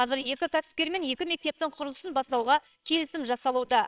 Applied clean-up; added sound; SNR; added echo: neural separator model SepFormer WHAMR!.